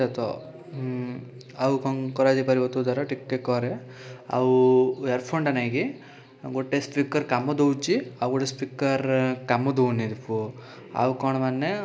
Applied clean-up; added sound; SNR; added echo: none; none; none; none.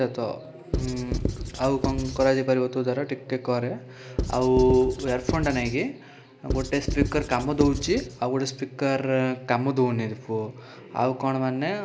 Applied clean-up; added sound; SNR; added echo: none; Writing; 5 dB; none.